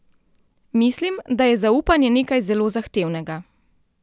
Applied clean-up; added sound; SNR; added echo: none; none; none; none.